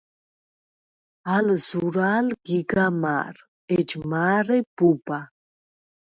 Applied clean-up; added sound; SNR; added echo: none; none; none; none.